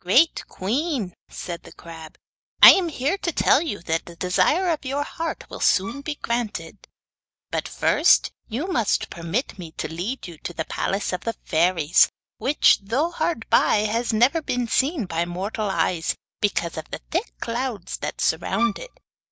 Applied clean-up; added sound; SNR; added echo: neural mask model DeepFilterNet 3.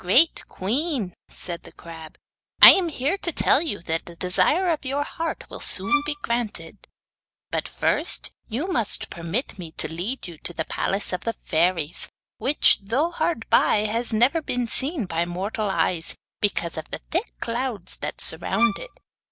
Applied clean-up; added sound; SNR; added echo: none; Bowed string instrument; 3 dB; none.